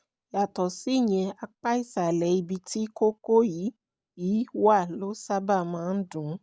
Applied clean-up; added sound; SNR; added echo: none; none; none; none.